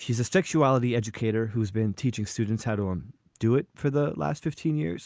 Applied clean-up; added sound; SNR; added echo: none; none; none; none.